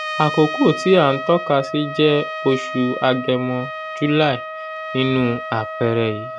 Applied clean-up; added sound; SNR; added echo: none; Trumpet; 9 dB; none.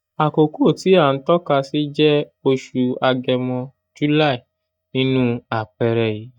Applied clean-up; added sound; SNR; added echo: neural mask model DeepFilterNet 3.